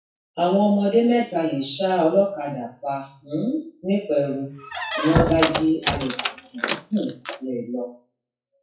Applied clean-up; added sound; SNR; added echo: classical method WPE with log-MMSE.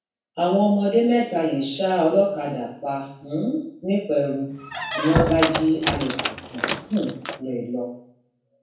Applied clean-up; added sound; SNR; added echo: none; Squeak; 3 dB; reverberation time 0.6 s.